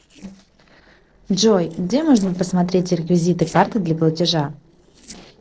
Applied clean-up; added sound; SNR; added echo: neural separator model SepFormer DNS4.